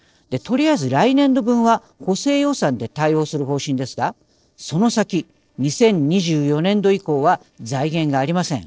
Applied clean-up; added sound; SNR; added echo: neural separator model SepFormer DNS4.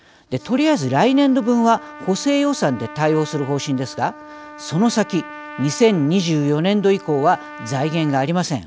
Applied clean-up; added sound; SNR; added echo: none; Trumpet; 18 dB; none.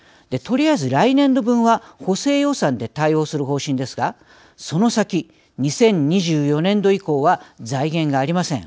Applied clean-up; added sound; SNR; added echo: none; none; none; none.